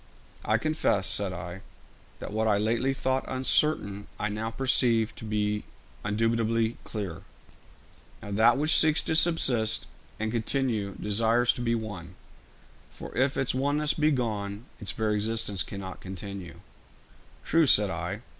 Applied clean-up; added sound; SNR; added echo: none; none; none; none.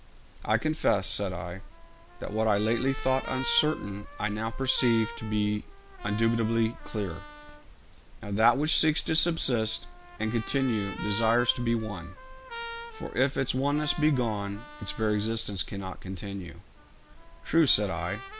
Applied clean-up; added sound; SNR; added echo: none; Trumpet; 15 dB; none.